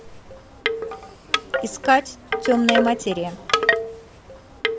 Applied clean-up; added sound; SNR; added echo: none; Wind chime / Wood; 1 dB; none.